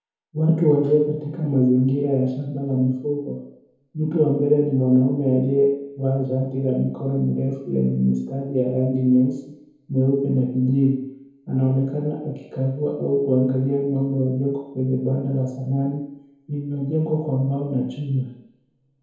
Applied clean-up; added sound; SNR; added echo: none; none; none; reverberation time 0.9 s.